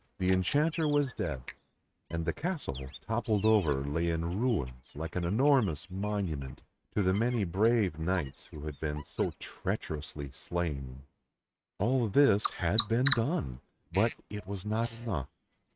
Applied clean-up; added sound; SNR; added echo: neural mask model RNNoise.